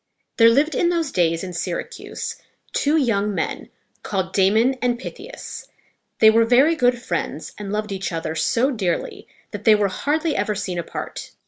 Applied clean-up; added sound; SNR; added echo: none; none; none; none.